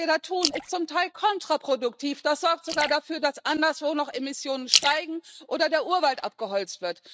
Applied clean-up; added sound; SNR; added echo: neural mask model RNNoise.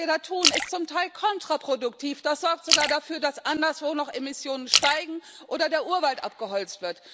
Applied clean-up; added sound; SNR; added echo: none; Splash, splatter; 3 dB; none.